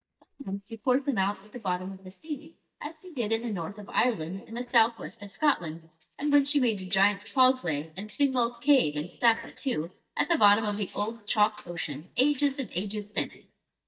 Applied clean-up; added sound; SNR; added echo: neural mask model DeepFilterNet 3.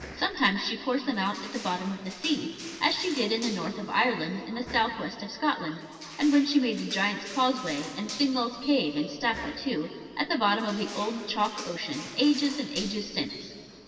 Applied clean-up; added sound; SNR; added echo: none; Crushing; 15 dB; reverberation time 2.4 s.